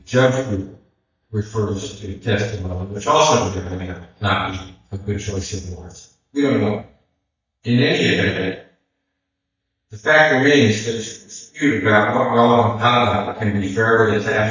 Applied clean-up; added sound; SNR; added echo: neural mask model DeepFilterNet 3.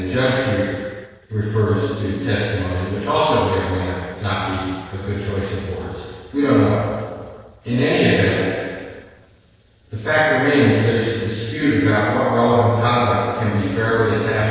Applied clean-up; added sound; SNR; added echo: neural separator model SepFormer DNS4.